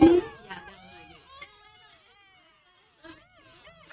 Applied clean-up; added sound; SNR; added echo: neural mask model RNNoise.